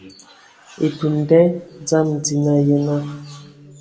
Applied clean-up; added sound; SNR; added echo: none; none; none; reverberation time 2.1 s.